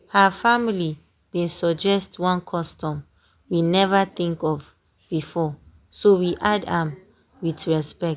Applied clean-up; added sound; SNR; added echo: none; none; none; none.